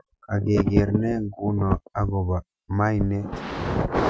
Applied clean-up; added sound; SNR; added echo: none; none; none; none.